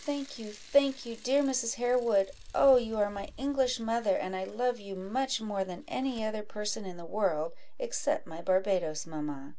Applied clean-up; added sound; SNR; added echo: none; Mechanisms / Bicycle; 12 dB; none.